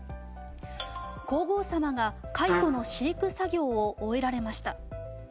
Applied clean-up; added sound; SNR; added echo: none; Trumpet; 2 dB; none.